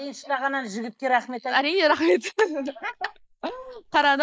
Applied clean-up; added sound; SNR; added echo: neural mask model Resemble Enhance denoiser.